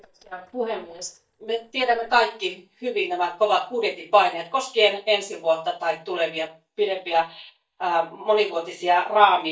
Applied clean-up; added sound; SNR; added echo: neural mask model DeepFilterNet 3.